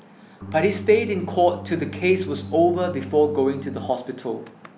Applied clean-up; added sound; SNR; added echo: none; Organ; 12 dB; none.